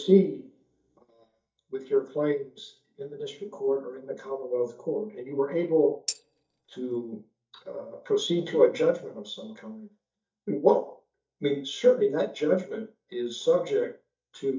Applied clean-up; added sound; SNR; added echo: neural mask model DeepFilterNet 3.